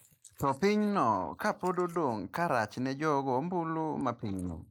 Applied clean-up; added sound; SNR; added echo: neural mask model Resemble Enhance denoiser.